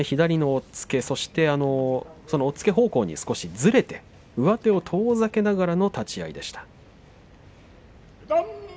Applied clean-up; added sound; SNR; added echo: none; none; none; none.